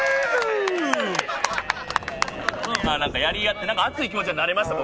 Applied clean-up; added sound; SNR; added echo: none; Sliding door; 14 dB; none.